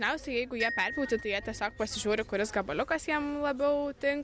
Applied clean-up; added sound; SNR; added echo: none; Glockenspiel; 12 dB; none.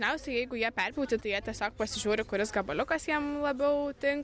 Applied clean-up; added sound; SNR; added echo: none; none; none; none.